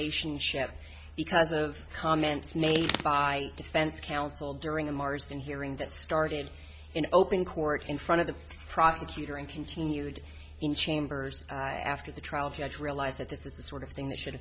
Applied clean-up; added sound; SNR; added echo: none; Bird; 3 dB; none.